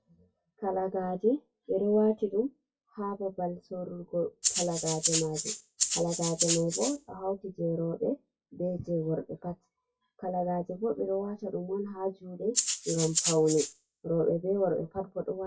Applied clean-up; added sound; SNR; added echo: classical method WPE with log-MMSE.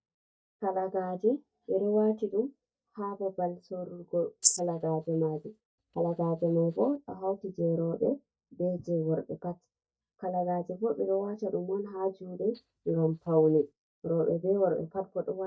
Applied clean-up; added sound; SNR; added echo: neural mask model DeepFilterNet 3.